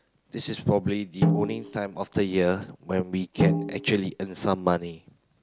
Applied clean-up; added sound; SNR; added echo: none; Snare drum; 0 dB; none.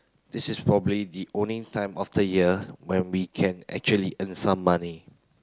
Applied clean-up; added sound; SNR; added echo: none; none; none; none.